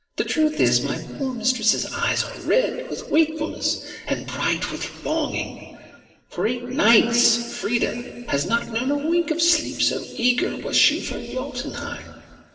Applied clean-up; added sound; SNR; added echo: neural separator model SepFormer DNS4.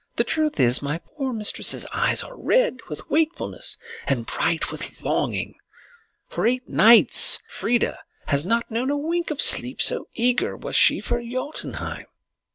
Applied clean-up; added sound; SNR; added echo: none; none; none; none.